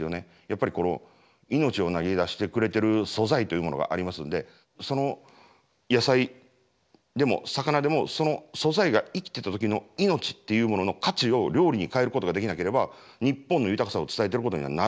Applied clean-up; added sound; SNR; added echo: none; none; none; none.